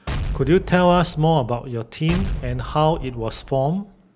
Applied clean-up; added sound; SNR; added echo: none; Explosion; 9 dB; none.